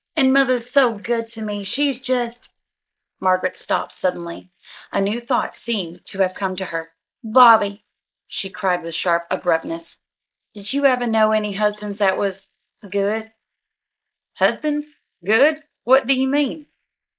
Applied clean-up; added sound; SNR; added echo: neural mask model Resemble Enhance denoiser.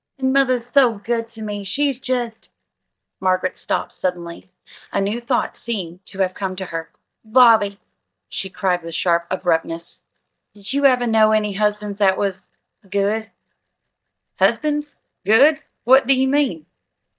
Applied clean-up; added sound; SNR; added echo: neural mask model DeepFilterNet 3.